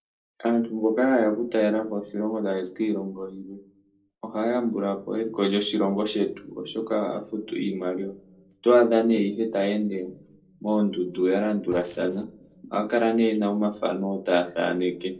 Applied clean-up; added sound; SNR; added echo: neural separator model SepFormer DNS4.